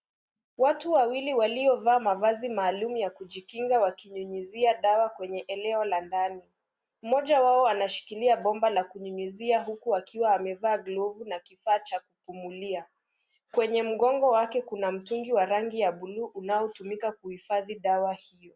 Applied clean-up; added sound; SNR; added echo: none; none; none; none.